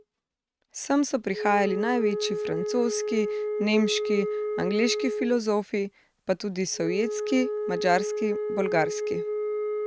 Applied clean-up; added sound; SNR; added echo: neural mask model RNNoise.